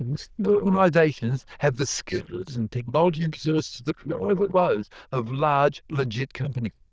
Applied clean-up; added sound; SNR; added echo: neural diffusion model UNIVERSE++.